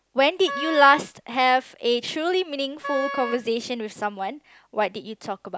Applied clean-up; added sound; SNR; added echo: none; Wind instrument, woodwind instrument; 10 dB; none.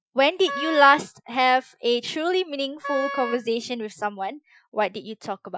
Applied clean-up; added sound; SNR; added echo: classical method Wiener filter.